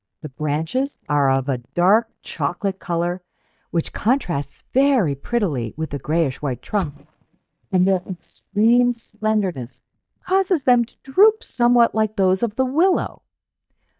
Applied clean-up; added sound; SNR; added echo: neural mask model DeepFilterNet 3.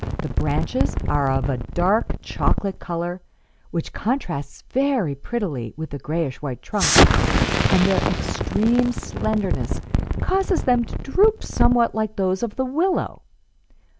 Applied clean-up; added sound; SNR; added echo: none; Explosion; 1 dB; none.